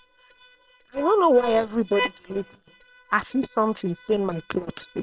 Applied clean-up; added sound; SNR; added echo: neural separator model SepFormer WHAM!.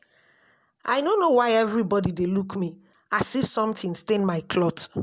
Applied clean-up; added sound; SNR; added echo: none; none; none; none.